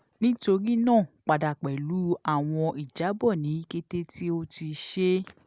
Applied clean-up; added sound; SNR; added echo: none; none; none; none.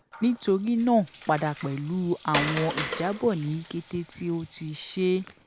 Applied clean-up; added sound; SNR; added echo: none; Water; 11 dB; none.